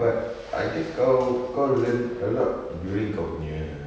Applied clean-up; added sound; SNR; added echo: none; none; none; none.